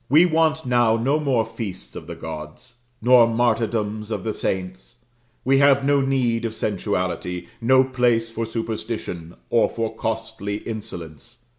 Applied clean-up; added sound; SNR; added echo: none; none; none; none.